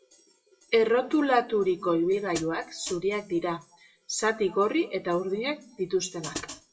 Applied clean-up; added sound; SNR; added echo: classical method WPE with log-MMSE.